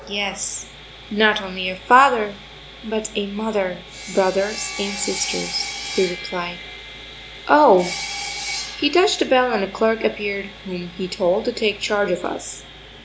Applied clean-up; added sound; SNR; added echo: none; Sawing; 12 dB; none.